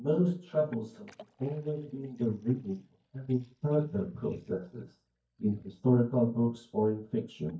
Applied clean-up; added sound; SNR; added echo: neural mask model DeepFilterNet 3.